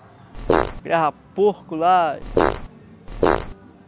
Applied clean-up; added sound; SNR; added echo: none; Fart; -3 dB; none.